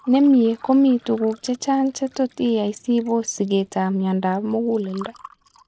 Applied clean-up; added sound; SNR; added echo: neural mask model RNNoise.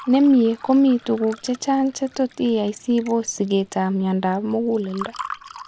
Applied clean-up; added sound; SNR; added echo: none; Fill (with liquid) / Water; 20 dB; none.